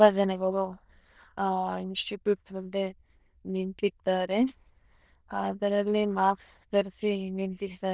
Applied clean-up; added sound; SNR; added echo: neural diffusion model UNIVERSE++.